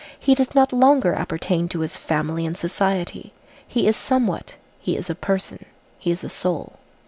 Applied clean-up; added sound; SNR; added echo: none; none; none; none.